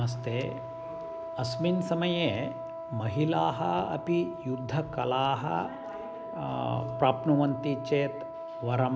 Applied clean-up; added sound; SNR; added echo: none; Wind instrument, woodwind instrument; 9 dB; none.